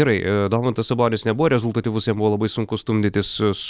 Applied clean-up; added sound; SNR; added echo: none; none; none; none.